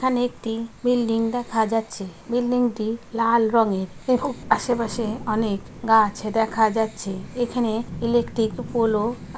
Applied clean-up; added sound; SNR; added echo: none; none; none; none.